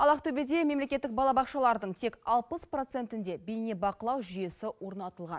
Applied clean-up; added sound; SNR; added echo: none; none; none; none.